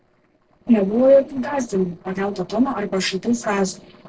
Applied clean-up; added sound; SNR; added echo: neural separator model SepFormer DNS4.